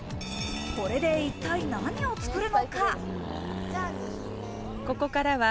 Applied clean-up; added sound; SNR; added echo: none; Accelerating, revving, vroom; 6 dB; none.